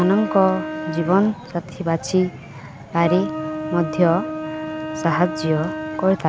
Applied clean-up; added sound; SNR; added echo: none; Wind instrument, woodwind instrument; 8 dB; none.